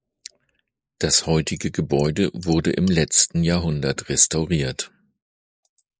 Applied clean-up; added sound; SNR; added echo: neural mask model Resemble Enhance denoiser.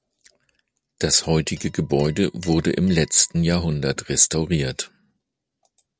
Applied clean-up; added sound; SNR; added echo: neural separator model SepFormer DNS4.